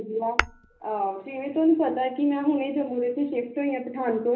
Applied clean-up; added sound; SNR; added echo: none; Tap / Hammer; 9 dB; reverberation time 0.3 s.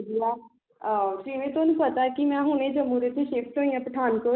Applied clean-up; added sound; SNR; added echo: none; none; none; none.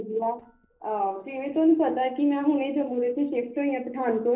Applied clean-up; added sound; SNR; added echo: neural separator model SepFormer DNS4.